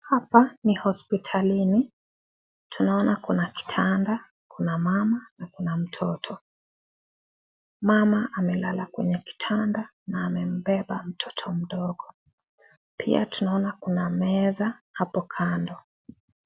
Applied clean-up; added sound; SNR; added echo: none; none; none; none.